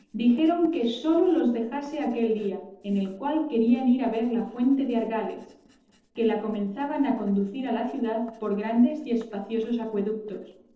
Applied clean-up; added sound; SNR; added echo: neural separator model SepFormer DNS4.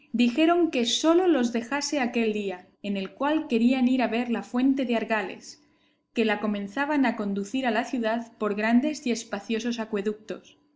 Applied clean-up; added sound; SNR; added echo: none; none; none; none.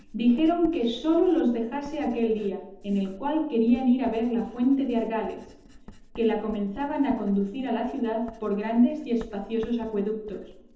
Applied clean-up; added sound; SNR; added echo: none; Writing; 20 dB; reverberation time 0.8 s.